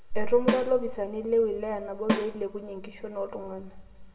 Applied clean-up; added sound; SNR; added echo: none; Snare drum; 7 dB; reverberation time 0.7 s.